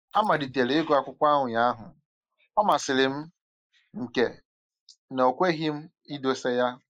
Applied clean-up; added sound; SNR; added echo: neural mask model Resemble Enhance denoiser.